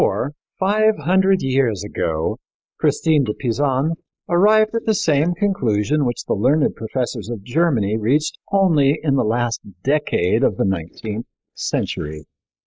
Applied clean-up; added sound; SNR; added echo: neural mask model Resemble Enhance denoiser.